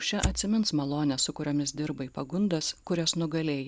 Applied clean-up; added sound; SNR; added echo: none; Fire; 11 dB; none.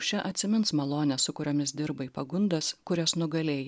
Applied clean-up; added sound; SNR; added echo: none; none; none; none.